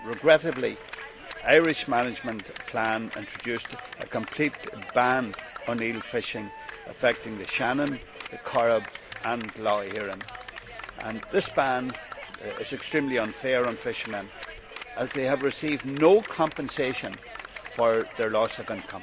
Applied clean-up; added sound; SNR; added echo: none; Clapping; 14 dB; none.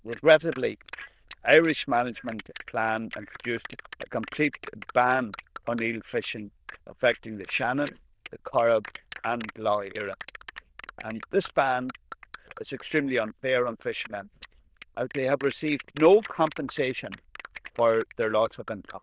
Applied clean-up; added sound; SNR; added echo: neural diffusion model UNIVERSE++.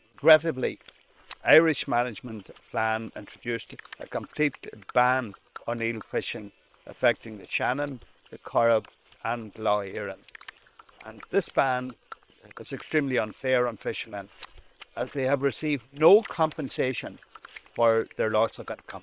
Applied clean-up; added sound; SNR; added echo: neural separator model SepFormer WHAM!.